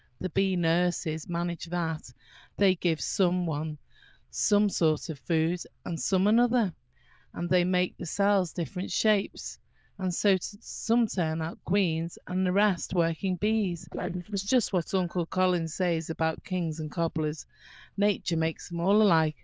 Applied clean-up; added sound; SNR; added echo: neural diffusion model UNIVERSE++.